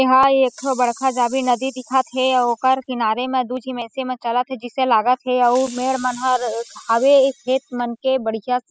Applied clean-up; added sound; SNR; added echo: classical method spectral subtraction.